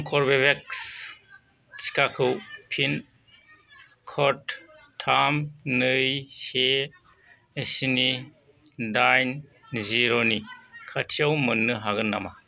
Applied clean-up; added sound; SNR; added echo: none; none; none; none.